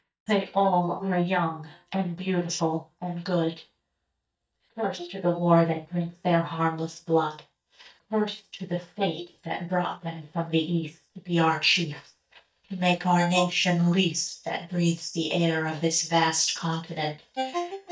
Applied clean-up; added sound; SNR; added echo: neural mask model DeepFilterNet 3.